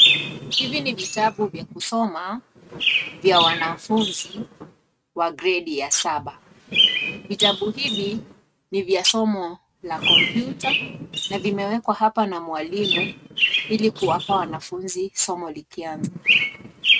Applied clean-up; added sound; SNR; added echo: neural mask model RNNoise.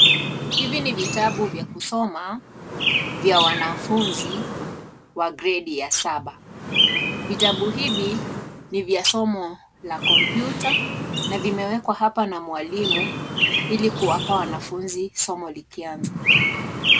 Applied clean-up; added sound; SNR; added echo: none; Chirp, tweet; -1 dB; none.